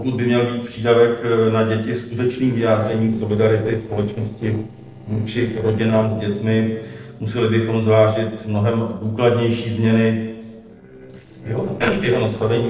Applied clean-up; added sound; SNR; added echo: neural separator model SepFormer DNS4.